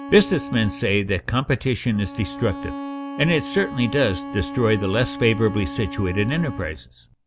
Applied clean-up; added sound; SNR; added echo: none; Bowed string instrument; 11 dB; none.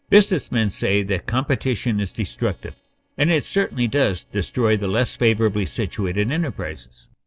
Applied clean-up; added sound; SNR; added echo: neural separator model SepFormer DNS4.